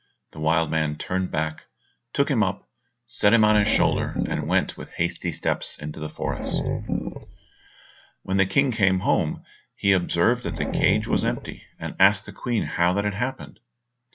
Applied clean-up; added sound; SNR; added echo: none; Growling; 5 dB; none.